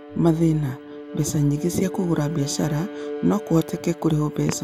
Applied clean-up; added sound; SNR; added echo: none; Bowed string instrument; 12 dB; none.